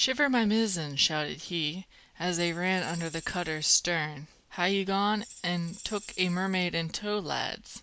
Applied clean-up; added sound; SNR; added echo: none; Tambourine; 20 dB; none.